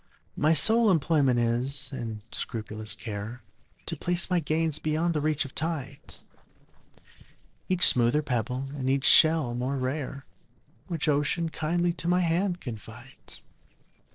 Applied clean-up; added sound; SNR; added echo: neural separator model SepFormer DNS4.